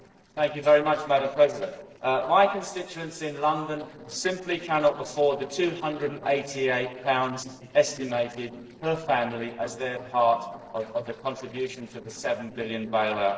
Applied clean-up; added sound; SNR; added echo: neural separator model SepFormer DNS4.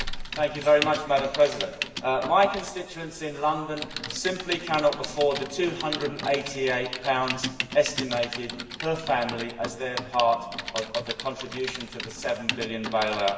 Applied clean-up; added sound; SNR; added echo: none; Typing; 9 dB; reverberation time 1.1 s.